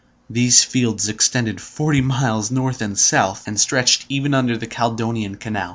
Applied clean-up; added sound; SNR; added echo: none; none; none; none.